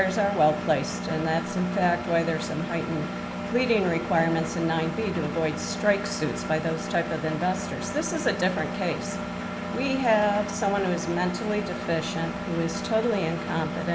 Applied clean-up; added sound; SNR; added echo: none; Engine; 5 dB; reverberation time 0.7 s.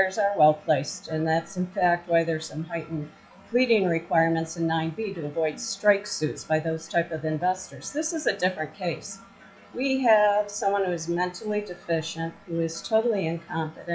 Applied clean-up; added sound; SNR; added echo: classical method WPE with log-MMSE.